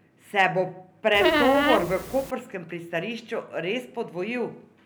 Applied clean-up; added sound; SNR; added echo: none; Squeak; -3 dB; none.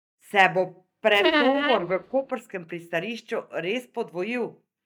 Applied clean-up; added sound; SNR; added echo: neural mask model DeepFilterNet 3.